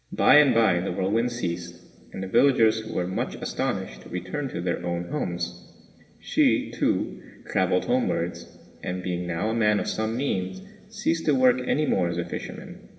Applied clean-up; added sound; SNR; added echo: none; none; none; reverberation time 2.9 s.